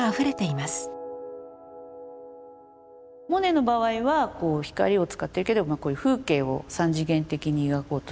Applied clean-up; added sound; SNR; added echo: none; none; none; none.